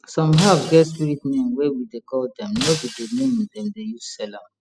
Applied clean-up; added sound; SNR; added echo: classical method spectral subtraction.